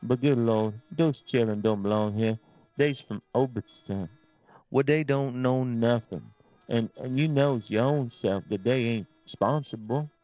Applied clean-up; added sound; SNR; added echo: neural separator model SepFormer DNS4.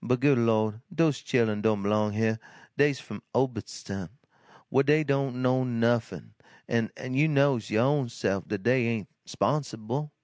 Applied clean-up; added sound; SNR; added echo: none; none; none; none.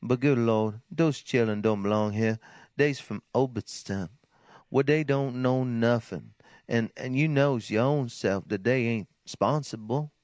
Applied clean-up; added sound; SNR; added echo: neural mask model Resemble Enhance denoiser.